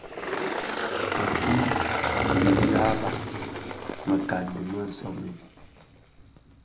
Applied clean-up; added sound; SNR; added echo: none; Engine; -2 dB; none.